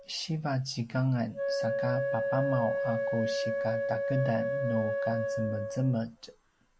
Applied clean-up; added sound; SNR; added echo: none; Wind instrument, woodwind instrument; 0 dB; none.